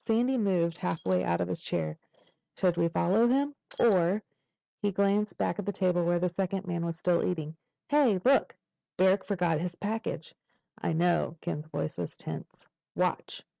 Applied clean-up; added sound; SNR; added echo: neural mask model RNNoise.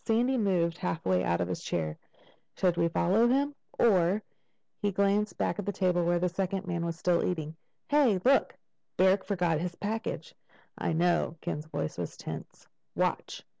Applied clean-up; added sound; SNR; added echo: none; none; none; none.